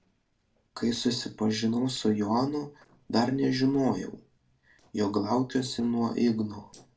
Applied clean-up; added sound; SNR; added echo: neural separator model SepFormer DNS4.